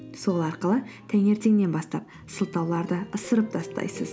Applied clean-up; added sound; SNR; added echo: none; none; none; none.